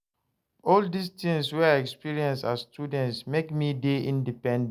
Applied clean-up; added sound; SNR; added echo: none; none; none; none.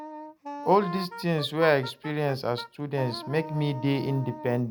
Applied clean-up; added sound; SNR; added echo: none; Wind instrument, woodwind instrument; 12 dB; none.